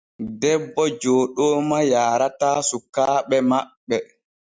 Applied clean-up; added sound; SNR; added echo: none; none; none; none.